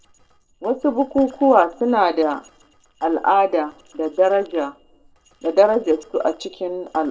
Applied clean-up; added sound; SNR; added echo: neural separator model SepFormer DNS4.